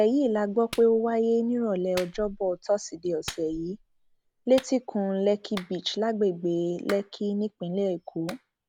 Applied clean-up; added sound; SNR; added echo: none; Clapping; 20 dB; none.